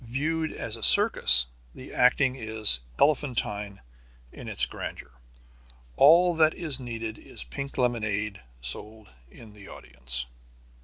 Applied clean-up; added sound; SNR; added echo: none; none; none; none.